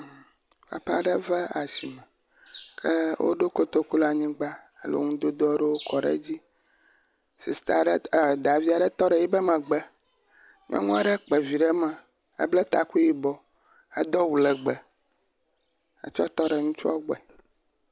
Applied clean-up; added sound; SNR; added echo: none; none; none; none.